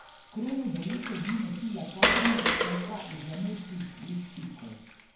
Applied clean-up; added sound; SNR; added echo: none; Water; -2 dB; reverberation time 0.9 s.